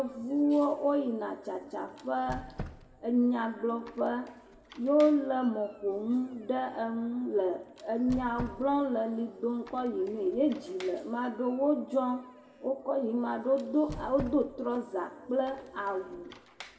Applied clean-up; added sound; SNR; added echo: none; Squeak; 19 dB; reverberation time 1.5 s.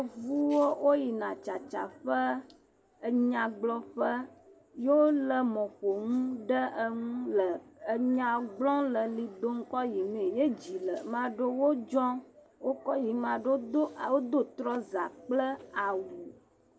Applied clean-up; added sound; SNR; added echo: none; none; none; none.